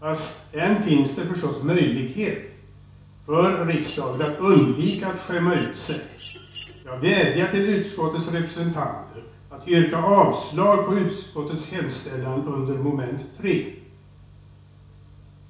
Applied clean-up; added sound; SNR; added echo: none; Mechanisms; 16 dB; reverberation time 0.6 s.